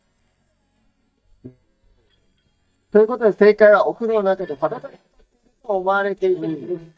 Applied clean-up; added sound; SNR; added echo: neural mask model DeepFilterNet 3.